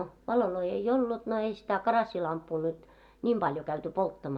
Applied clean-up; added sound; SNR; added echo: none; none; none; reverberation time 0.3 s.